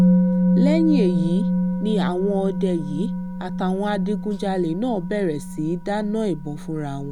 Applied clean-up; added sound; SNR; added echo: none; Musical instrument; -1 dB; none.